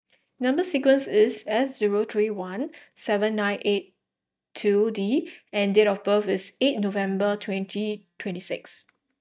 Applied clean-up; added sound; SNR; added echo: neural mask model DeepFilterNet 3.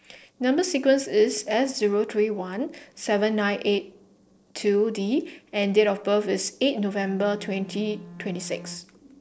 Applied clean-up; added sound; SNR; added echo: neural separator model SepFormer DNS4.